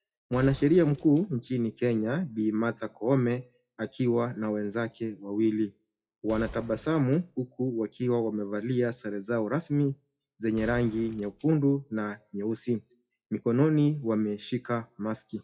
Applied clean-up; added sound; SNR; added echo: classical method WPE with log-MMSE.